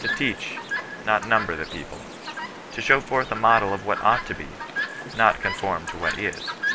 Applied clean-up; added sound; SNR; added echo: none; Chirp, tweet; 6 dB; none.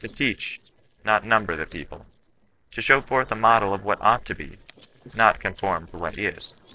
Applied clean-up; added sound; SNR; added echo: neural separator model SepFormer DNS4.